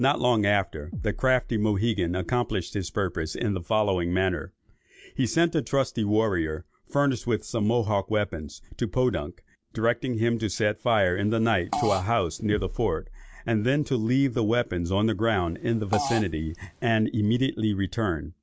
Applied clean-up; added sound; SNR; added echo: none; Bass drum + Fart; 11 dB; none.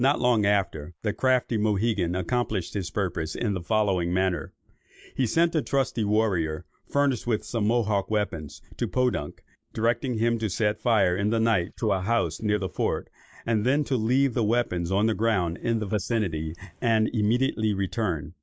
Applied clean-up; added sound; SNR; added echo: neural mask model Resemble Enhance denoiser.